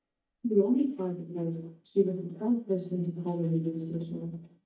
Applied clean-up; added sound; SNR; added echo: neural mask model DeepFilterNet 3.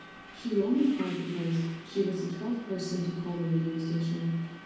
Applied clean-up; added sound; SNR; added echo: none; Subway, metro, underground; 18 dB; reverberation time 1.2 s.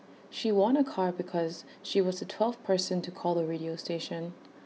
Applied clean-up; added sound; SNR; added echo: none; none; none; none.